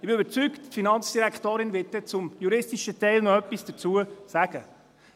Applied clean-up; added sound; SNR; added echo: none; none; none; none.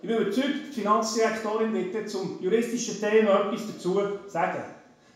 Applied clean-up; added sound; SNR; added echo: none; none; none; reverberation time 0.6 s.